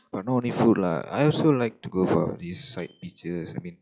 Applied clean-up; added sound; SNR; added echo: classical method log-MMSE.